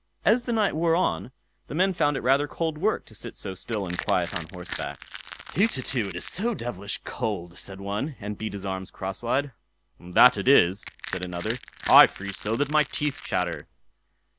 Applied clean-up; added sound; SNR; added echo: none; Crushing; 10 dB; none.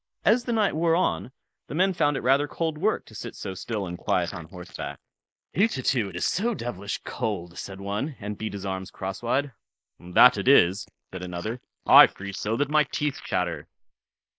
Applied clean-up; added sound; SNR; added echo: neural mask model Resemble Enhance denoiser.